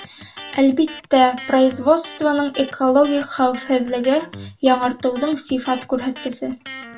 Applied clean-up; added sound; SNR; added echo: none; Electric guitar; 19 dB; reverberation time 0.2 s.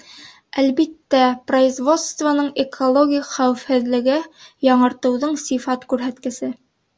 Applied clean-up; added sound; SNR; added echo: none; none; none; none.